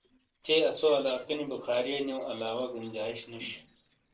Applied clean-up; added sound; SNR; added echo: neural separator model SepFormer DNS4.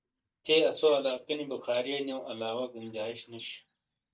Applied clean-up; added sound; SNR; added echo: neural mask model DeepFilterNet 3.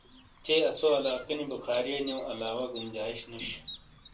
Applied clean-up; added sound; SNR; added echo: none; Chirp, tweet; 11 dB; reverberation time 0.2 s.